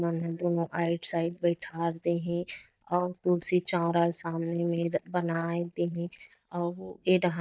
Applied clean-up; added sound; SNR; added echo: neural mask model DeepFilterNet 3.